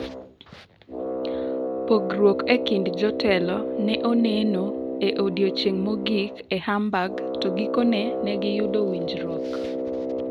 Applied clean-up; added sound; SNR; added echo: none; Brass instrument; 3 dB; none.